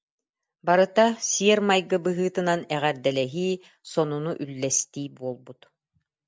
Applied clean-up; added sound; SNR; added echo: none; none; none; none.